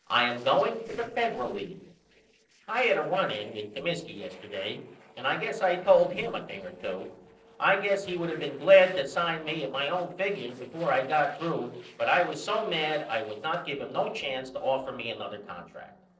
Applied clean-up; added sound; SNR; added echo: neural separator model SepFormer DNS4.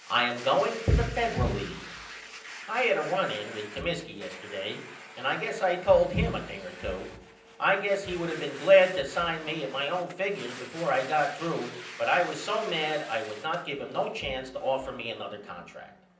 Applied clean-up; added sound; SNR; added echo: none; Domestic sounds, home sounds; 16 dB; reverberation time 0.6 s.